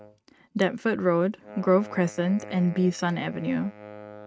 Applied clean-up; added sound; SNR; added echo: neural mask model RNNoise.